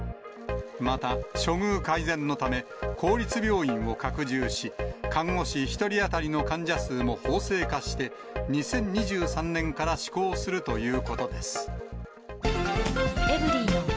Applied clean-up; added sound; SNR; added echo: none; none; none; none.